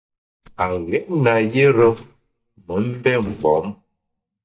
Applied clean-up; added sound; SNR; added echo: neural mask model DeepFilterNet 3.